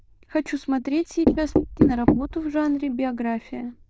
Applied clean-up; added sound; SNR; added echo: neural diffusion model UNIVERSE++.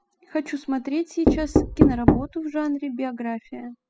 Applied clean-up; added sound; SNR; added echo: classical method spectral subtraction.